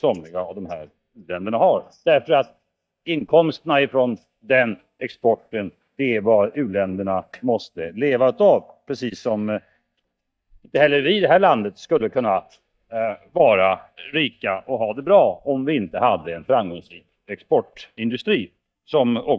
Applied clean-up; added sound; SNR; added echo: neural mask model DeepFilterNet 3.